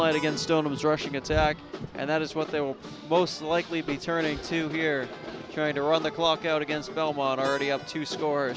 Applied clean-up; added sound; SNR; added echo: none; Acoustic guitar / Strum + Keyboard (musical); 20 dB; none.